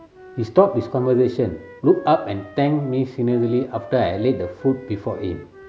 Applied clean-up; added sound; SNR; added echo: none; Wind instrument, woodwind instrument; 18 dB; none.